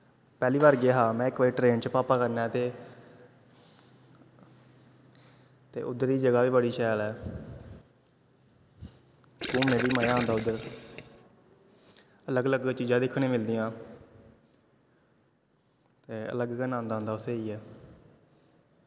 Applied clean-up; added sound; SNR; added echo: none; Gurgling; 5 dB; none.